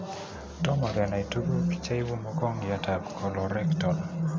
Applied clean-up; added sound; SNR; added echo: none; Musical instrument; 17 dB; none.